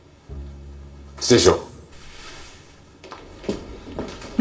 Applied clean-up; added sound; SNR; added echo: none; Bowed string instrument; 19 dB; reverberation time 0.3 s.